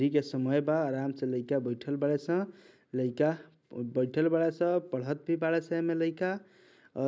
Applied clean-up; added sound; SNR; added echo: none; none; none; none.